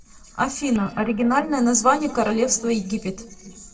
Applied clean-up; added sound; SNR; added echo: neural separator model SepFormer DNS4.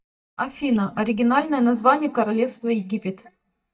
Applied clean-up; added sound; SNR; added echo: neural mask model DeepFilterNet 3.